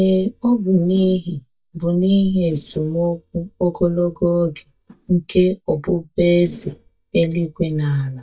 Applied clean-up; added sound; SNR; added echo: neural mask model DeepFilterNet 3.